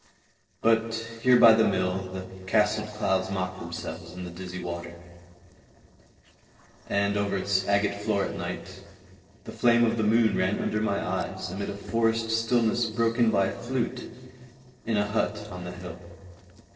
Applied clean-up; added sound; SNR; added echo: neural separator model SepFormer DNS4.